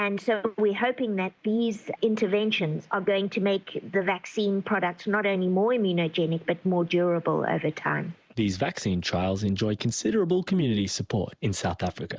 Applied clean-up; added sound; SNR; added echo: none; none; none; none.